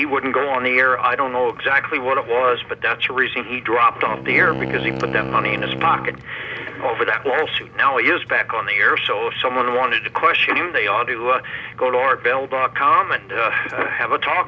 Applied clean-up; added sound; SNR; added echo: none; Wind instrument, woodwind instrument; 10 dB; none.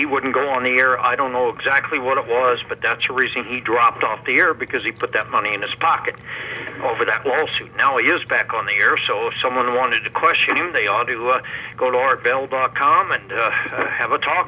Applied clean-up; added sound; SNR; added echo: none; none; none; none.